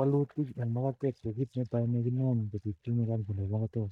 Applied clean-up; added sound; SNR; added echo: neural mask model DeepFilterNet 3.